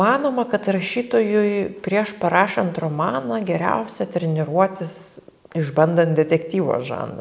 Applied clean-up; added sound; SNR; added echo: none; none; none; none.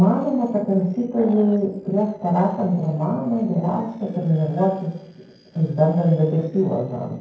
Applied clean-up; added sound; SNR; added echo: neural separator model SepFormer DNS4.